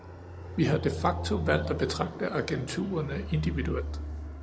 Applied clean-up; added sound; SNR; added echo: none; Fixed-wing aircraft, airplane; 6 dB; none.